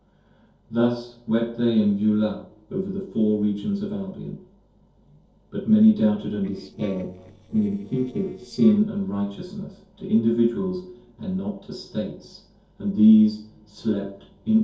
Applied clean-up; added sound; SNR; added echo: neural separator model SepFormer DNS4.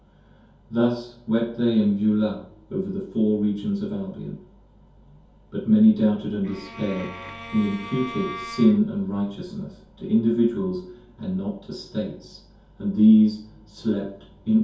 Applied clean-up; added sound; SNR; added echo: none; Bowed string instrument; 14 dB; reverberation time 0.6 s.